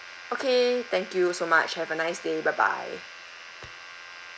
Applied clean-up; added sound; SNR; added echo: none; Domestic sounds, home sounds; 17 dB; none.